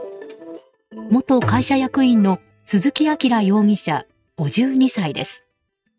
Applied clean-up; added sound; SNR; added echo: neural mask model RNNoise.